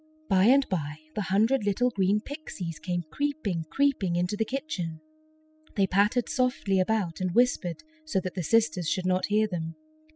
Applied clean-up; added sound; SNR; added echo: classical method spectral subtraction.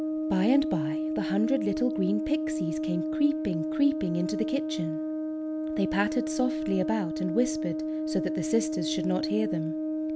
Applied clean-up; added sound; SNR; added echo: none; Brass instrument; 1 dB; none.